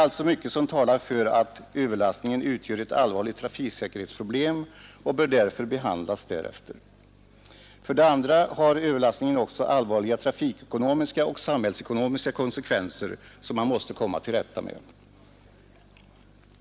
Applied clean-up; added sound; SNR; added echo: none; none; none; none.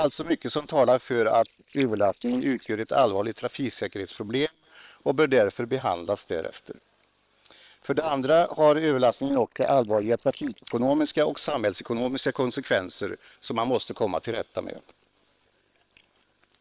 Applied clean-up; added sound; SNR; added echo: neural separator model SepFormer WHAM!.